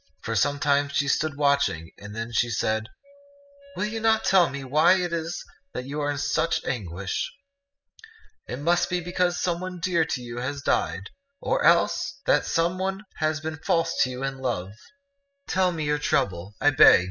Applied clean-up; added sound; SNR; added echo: classical method spectral subtraction.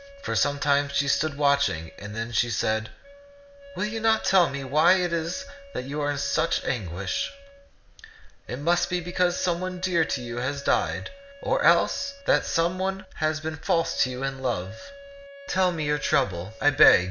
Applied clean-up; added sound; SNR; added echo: none; Wind instrument, woodwind instrument; 19 dB; none.